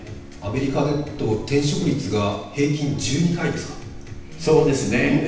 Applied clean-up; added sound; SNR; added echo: none; Wind; 16 dB; reverberation time 0.9 s.